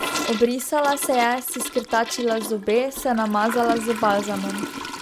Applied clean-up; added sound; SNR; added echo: none; Toilet flush / Gurgling; 9 dB; none.